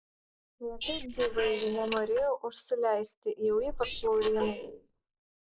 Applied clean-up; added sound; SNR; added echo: neural mask model Resemble Enhance denoiser.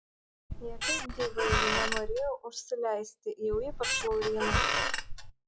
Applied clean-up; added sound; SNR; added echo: classical method log-MMSE.